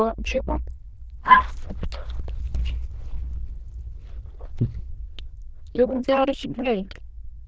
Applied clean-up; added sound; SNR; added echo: neural diffusion model UNIVERSE++.